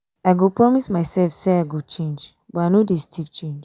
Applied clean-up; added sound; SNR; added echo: none; none; none; none.